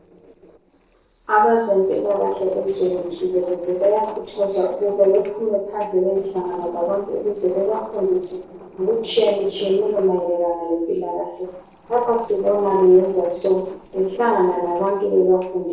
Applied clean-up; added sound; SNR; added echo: neural separator model SepFormer DNS4.